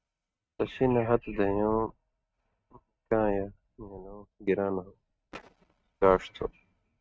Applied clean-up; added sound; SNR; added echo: neural mask model RNNoise.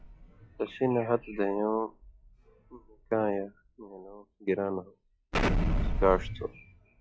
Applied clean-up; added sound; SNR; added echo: classical method log-MMSE.